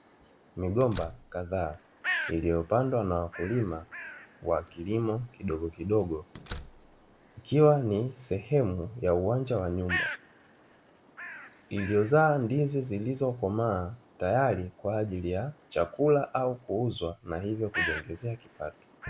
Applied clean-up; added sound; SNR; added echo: none; Slam + Bird; 12 dB; none.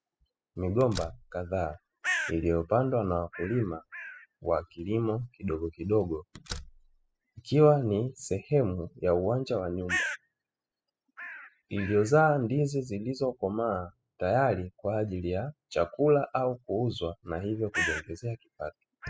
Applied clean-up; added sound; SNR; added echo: classical method spectral subtraction.